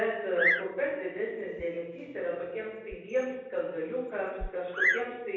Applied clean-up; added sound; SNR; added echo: none; Bird vocalization, bird call, bird song; 2 dB; reverberation time 1.1 s.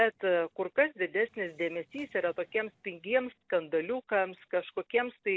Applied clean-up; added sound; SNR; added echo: none; none; none; none.